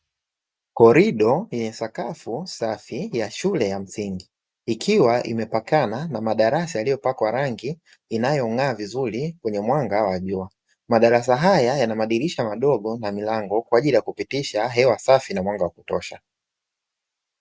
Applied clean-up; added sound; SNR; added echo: none; none; none; none.